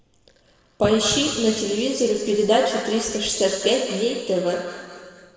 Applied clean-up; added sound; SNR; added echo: none; none; none; reverberation time 2.2 s.